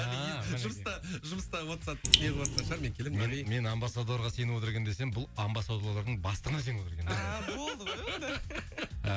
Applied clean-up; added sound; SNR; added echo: none; Raindrop; -3 dB; none.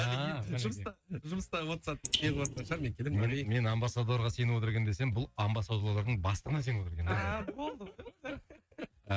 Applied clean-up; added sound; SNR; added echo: neural mask model RNNoise.